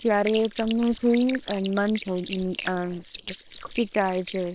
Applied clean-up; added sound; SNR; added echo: neural separator model SepFormer WHAM!.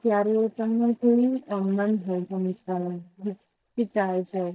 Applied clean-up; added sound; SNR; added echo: neural mask model DeepFilterNet 3.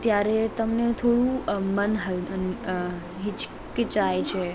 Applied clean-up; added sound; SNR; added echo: none; none; none; none.